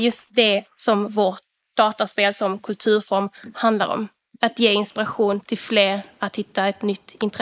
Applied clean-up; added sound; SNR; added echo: neural mask model Resemble Enhance denoiser.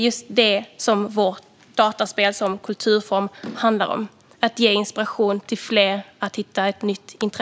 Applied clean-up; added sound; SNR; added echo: none; none; none; none.